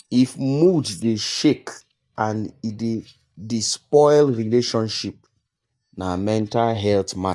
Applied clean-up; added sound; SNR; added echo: neural mask model DeepFilterNet 3.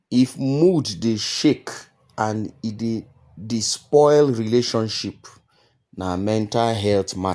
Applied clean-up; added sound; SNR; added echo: none; none; none; none.